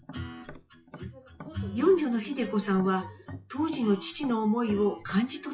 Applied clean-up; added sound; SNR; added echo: classical method WPE with log-MMSE.